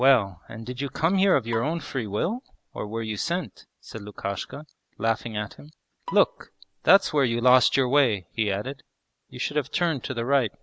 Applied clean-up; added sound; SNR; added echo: none; Bowed string instrument; 19 dB; none.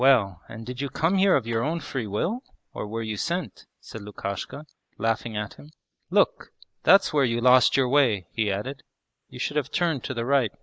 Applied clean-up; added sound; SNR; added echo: neural mask model Resemble Enhance denoiser.